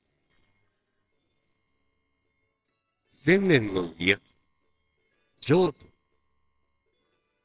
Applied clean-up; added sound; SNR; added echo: neural separator model SepFormer WHAMR!.